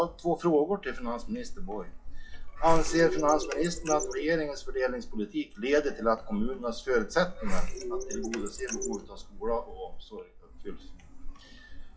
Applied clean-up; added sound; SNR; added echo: classical method WPE with log-MMSE.